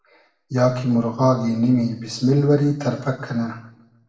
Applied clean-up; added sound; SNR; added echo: none; none; none; reverberation time 0.6 s.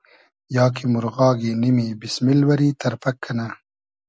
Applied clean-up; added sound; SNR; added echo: none; none; none; none.